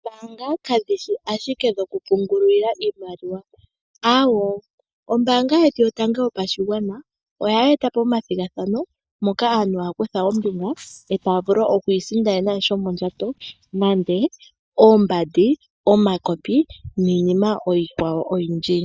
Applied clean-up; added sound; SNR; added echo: neural mask model DeepFilterNet 3.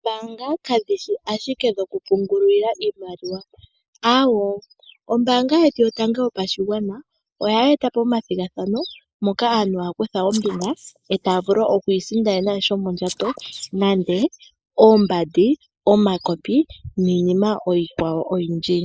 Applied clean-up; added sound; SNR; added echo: neural mask model Resemble Enhance denoiser.